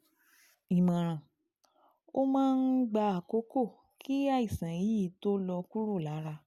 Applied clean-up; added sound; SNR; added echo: none; none; none; none.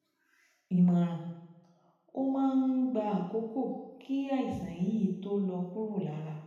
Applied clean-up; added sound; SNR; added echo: none; none; none; reverberation time 0.9 s.